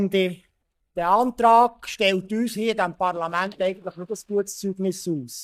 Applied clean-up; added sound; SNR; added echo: neural mask model DeepFilterNet 3.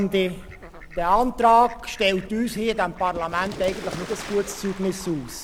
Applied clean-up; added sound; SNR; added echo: none; Fowl; 14 dB; none.